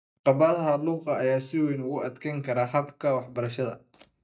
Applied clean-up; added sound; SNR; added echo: neural mask model DeepFilterNet 3.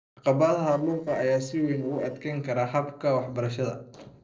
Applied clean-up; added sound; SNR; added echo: neural separator model SepFormer DNS4.